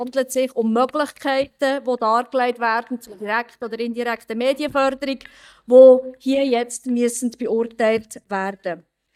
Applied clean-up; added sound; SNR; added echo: neural mask model DeepFilterNet 3.